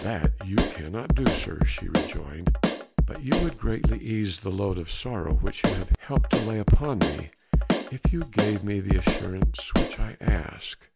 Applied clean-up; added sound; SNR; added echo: none; Drum kit; -2 dB; none.